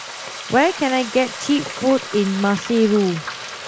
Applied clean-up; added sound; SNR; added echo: none; Frying (food); 11 dB; none.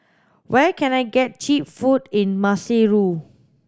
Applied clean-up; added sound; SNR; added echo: none; none; none; none.